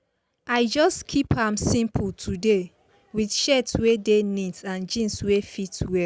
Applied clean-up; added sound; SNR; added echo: none; none; none; none.